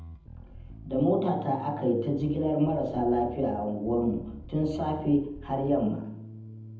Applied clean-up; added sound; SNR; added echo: none; Bass guitar; 15 dB; reverberation time 0.8 s.